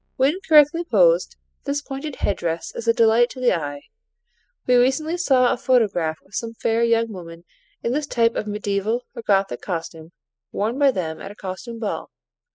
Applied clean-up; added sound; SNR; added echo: classical method spectral subtraction.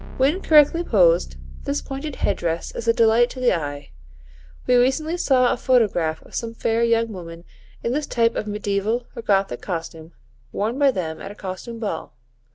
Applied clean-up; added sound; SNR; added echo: none; Keyboard (musical); 15 dB; none.